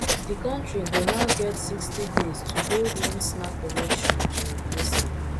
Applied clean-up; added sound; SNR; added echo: none; Writing; -5 dB; none.